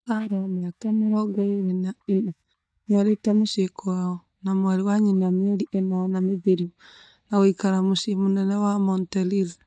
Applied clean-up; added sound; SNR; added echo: neural mask model DeepFilterNet 3.